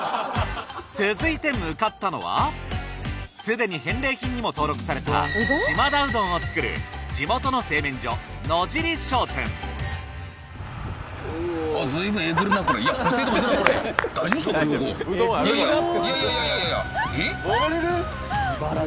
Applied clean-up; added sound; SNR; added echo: none; none; none; none.